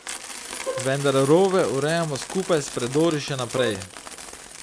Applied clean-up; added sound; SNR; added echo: none; Bowed string instrument + Coin (dropping); 9 dB; none.